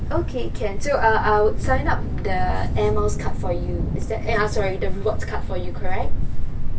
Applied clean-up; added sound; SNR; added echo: none; Thunder; -4 dB; reverberation time 0.2 s.